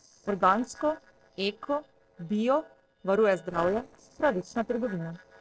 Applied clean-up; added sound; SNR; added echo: neural separator model SepFormer DNS4.